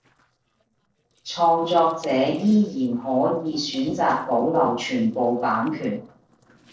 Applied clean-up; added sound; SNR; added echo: neural separator model SepFormer DNS4.